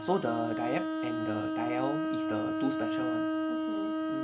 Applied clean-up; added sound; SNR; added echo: none; Bowed string instrument; -3 dB; none.